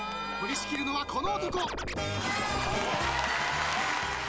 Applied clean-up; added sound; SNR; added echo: none; Scratching (performance technique); 5 dB; none.